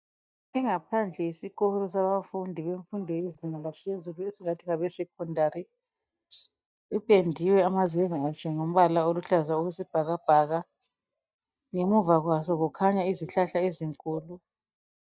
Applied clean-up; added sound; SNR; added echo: neural mask model DeepFilterNet 3.